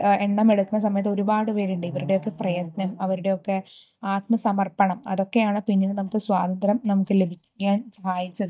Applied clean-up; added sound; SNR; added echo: neural mask model DeepFilterNet 3.